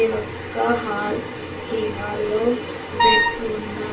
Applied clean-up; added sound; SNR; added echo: none; Wind instrument, woodwind instrument; -5 dB; reverberation time 0.2 s.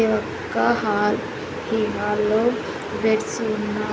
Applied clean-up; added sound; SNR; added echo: none; none; none; none.